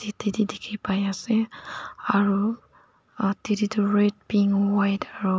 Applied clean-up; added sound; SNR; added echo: none; none; none; none.